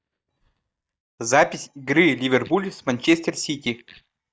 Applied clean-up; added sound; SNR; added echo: neural mask model DeepFilterNet 3.